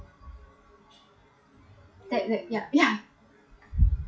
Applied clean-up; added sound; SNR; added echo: classical method WPE with log-MMSE.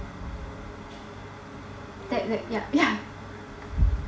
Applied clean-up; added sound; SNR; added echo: none; Train; 19 dB; reverberation time 0.4 s.